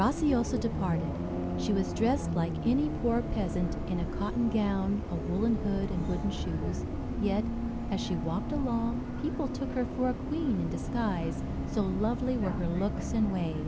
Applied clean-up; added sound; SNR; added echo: none; Bus; 2 dB; none.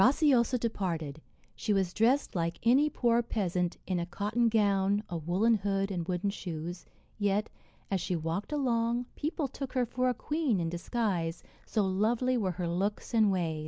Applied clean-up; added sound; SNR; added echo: none; none; none; none.